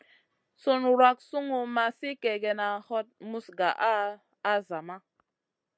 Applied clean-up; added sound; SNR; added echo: none; none; none; none.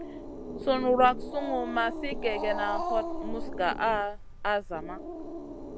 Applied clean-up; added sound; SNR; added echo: none; Growling; 5 dB; none.